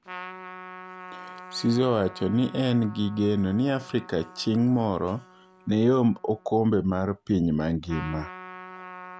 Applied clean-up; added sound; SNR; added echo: none; Trumpet; 18 dB; none.